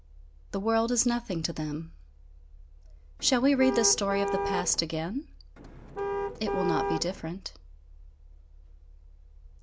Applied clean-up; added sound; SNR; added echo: none; Car; 1 dB; none.